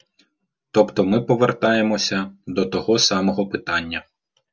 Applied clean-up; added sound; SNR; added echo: none; none; none; none.